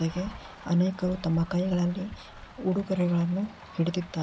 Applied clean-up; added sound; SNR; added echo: none; Rain; 18 dB; none.